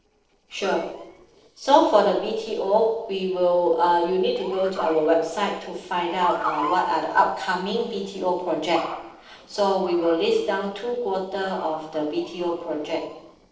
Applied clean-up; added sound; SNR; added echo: neural separator model SepFormer DNS4.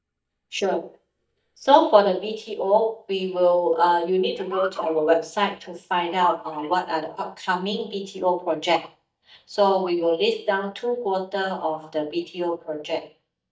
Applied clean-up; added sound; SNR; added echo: neural mask model DeepFilterNet 3.